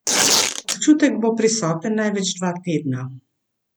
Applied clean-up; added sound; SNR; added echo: none; Tearing; -2 dB; none.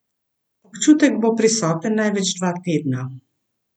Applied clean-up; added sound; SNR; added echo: none; none; none; none.